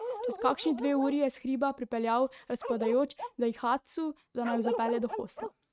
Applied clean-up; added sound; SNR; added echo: neural mask model RNNoise.